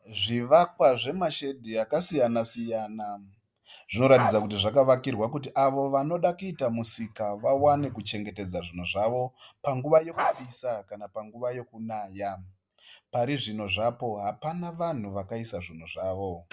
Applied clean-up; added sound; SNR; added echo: none; Bark; 5 dB; none.